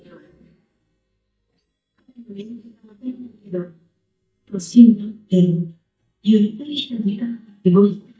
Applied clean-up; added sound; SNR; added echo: neural mask model DeepFilterNet 3.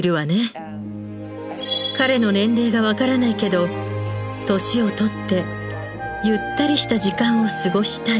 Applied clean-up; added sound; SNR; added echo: none; none; none; none.